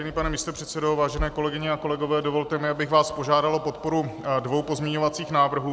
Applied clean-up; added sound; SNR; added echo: none; none; none; none.